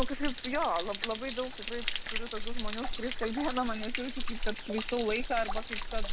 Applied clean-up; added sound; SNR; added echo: none; Stream / Trickle, dribble / Splash, splatter; -1 dB; none.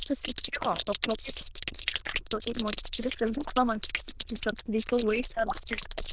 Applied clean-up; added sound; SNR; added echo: neural diffusion model UNIVERSE++.